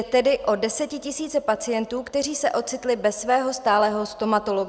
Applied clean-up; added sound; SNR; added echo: none; none; none; none.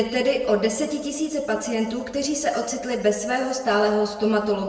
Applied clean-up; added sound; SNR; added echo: none; none; none; reverberation time 1.2 s.